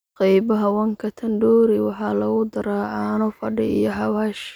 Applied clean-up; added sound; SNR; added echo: none; none; none; none.